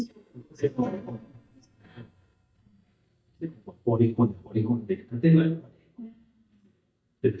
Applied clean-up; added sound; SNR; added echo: neural mask model DeepFilterNet 3.